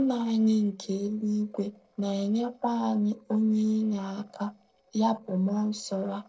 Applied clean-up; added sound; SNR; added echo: neural separator model SepFormer DNS4.